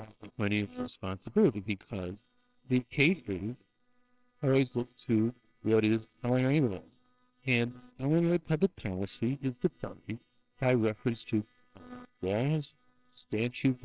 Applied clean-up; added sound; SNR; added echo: neural separator model SepFormer WHAMR!.